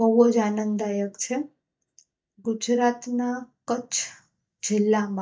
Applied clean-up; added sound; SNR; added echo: neural mask model DeepFilterNet 3.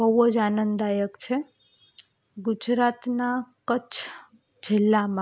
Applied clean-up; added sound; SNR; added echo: none; none; none; none.